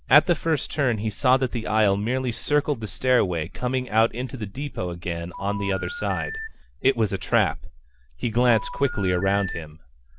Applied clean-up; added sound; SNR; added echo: none; Telephone; 10 dB; none.